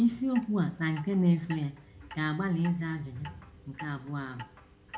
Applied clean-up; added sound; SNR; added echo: none; Clock; 18 dB; reverberation time 0.3 s.